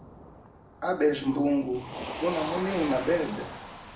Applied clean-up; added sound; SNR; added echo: none; Motor vehicle (road); 10 dB; reverberation time 0.5 s.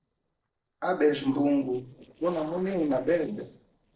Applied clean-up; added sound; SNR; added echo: neural separator model SepFormer DNS4.